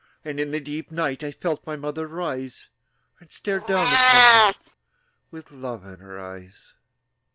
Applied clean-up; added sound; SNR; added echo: none; Meow; -5 dB; none.